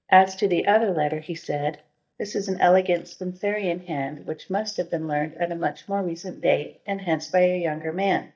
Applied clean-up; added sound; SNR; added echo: neural mask model DeepFilterNet 3.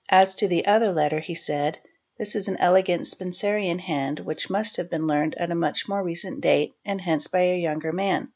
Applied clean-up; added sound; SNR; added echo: none; none; none; none.